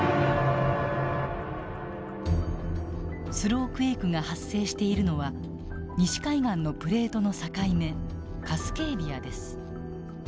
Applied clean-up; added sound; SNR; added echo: none; none; none; none.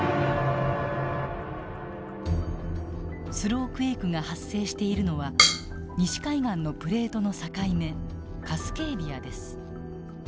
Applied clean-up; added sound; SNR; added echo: none; Drum kit; -1 dB; none.